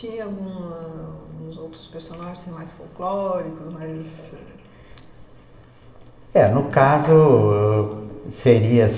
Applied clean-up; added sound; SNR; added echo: none; none; none; reverberation time 2.5 s.